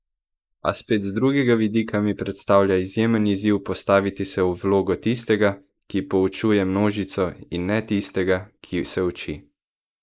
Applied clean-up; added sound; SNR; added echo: neural mask model Resemble Enhance denoiser.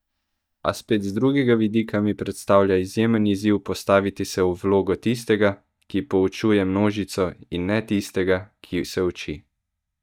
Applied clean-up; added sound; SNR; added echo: neural mask model DeepFilterNet 3.